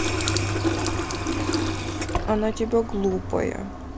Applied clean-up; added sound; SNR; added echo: none; Water tap, faucet; -2 dB; none.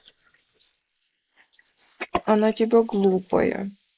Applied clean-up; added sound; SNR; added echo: neural mask model Resemble Enhance denoiser.